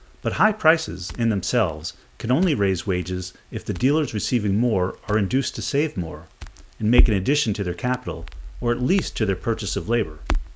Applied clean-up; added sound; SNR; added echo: none; Crackle; 6 dB; none.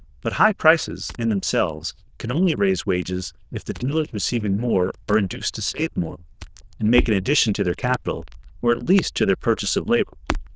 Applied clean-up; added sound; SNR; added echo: neural diffusion model UNIVERSE++.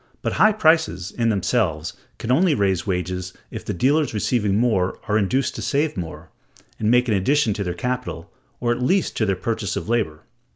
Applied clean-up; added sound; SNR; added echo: none; none; none; none.